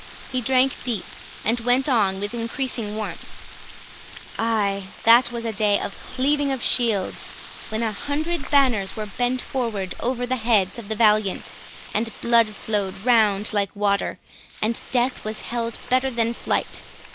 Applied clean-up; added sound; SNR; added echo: neural mask model Resemble Enhance denoiser.